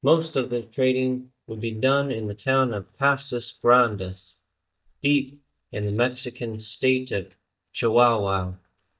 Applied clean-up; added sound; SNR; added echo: neural mask model DeepFilterNet 3.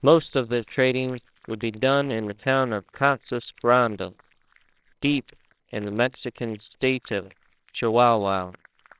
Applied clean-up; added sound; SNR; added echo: neural separator model SepFormer WHAMR!.